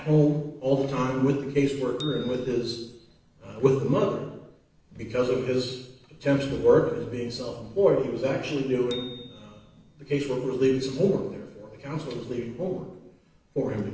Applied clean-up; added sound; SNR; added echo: none; Bicycle bell; 20 dB; reverberation time 0.8 s.